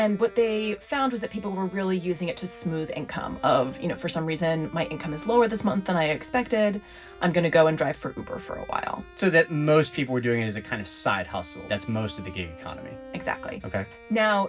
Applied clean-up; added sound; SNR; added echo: none; Bowed string instrument; 19 dB; reverberation time 0.4 s.